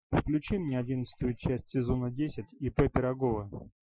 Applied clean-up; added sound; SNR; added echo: classical method Wiener filter.